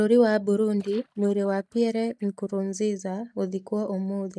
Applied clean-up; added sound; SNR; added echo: neural mask model DeepFilterNet 3.